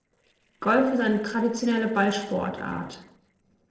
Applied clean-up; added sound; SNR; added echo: neural separator model SepFormer DNS4.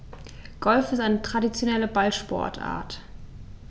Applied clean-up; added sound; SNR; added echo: none; none; none; none.